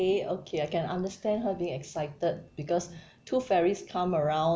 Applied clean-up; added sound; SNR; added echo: none; none; none; none.